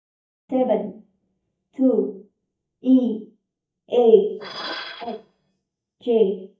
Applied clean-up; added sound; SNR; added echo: neural mask model DeepFilterNet 3.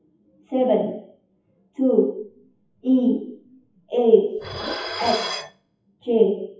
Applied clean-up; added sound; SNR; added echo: classical method WPE with log-MMSE.